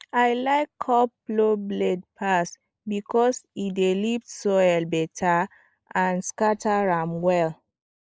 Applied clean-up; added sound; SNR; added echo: neural mask model Resemble Enhance denoiser.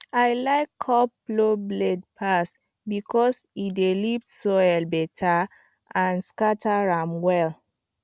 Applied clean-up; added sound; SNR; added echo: none; none; none; none.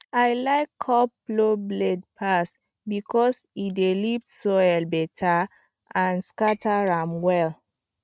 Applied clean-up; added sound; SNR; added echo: neural mask model RNNoise.